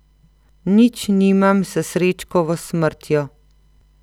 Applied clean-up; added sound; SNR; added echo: none; none; none; none.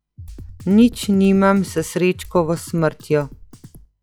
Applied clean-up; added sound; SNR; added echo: classical method log-MMSE.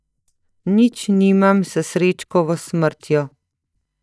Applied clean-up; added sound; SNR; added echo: neural mask model DeepFilterNet 3.